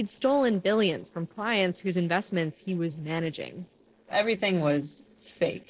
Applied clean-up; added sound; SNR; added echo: neural separator model SepFormer DNS4.